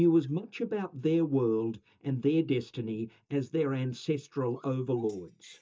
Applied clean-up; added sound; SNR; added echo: neural mask model DeepFilterNet 3.